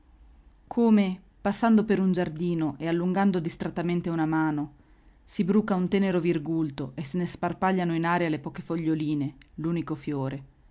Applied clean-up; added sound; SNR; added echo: none; none; none; none.